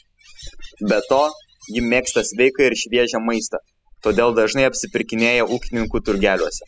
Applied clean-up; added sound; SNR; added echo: classical method spectral subtraction.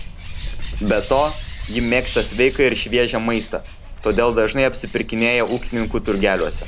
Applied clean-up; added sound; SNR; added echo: none; Bird; 8 dB; none.